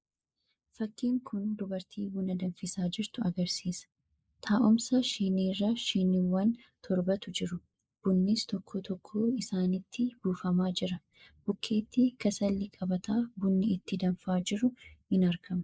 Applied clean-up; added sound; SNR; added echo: neural mask model Resemble Enhance denoiser.